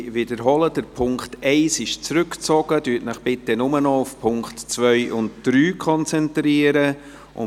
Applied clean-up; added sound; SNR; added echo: none; none; none; none.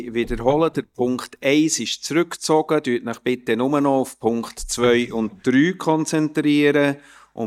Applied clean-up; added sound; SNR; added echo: neural mask model DeepFilterNet 3.